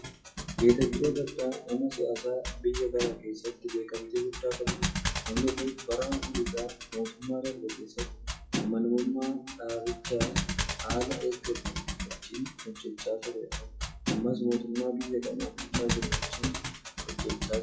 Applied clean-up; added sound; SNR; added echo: classical method WPE with log-MMSE.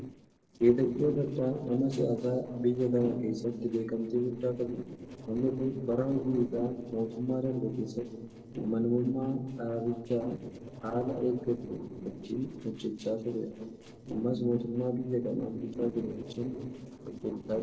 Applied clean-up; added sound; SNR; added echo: neural separator model SepFormer DNS4.